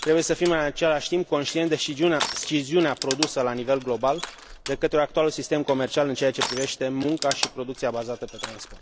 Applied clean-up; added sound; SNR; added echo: none; Crushing; 11 dB; none.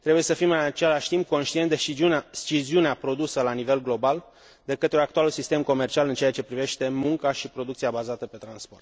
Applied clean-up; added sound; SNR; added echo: none; none; none; none.